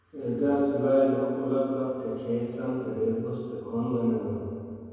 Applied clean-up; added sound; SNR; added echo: none; none; none; reverberation time 2.2 s.